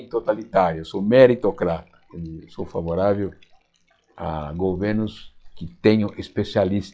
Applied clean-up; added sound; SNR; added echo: classical method log-MMSE.